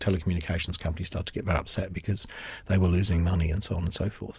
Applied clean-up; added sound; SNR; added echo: none; none; none; none.